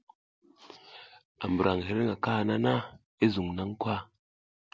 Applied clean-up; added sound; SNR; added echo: none; none; none; none.